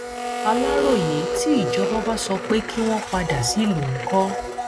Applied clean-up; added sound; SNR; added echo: none; Domestic sounds, home sounds; 3 dB; none.